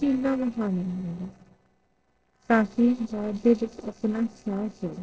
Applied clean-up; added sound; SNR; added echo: neural separator model SepFormer DNS4.